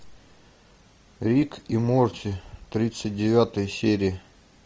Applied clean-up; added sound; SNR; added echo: none; none; none; none.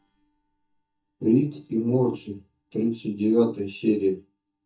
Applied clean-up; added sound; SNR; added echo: neural mask model DeepFilterNet 3.